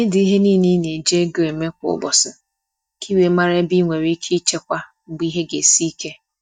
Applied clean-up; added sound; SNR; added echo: neural mask model DeepFilterNet 3.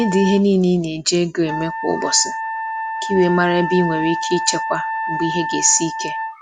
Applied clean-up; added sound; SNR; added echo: none; Wind instrument, woodwind instrument; 6 dB; none.